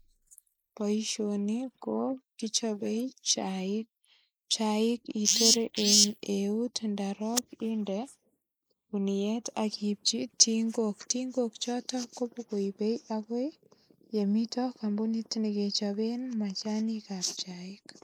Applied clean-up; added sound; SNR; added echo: neural mask model Resemble Enhance denoiser.